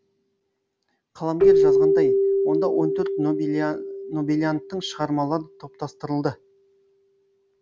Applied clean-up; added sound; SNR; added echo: none; Keyboard (musical); -3 dB; none.